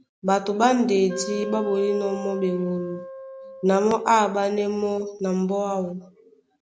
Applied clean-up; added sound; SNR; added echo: none; Wind instrument, woodwind instrument; 13 dB; none.